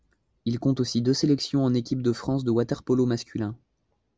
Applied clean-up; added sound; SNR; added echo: none; none; none; none.